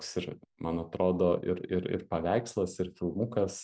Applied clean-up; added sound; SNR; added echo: none; none; none; none.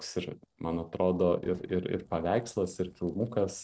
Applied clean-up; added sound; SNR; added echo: neural separator model SepFormer DNS4.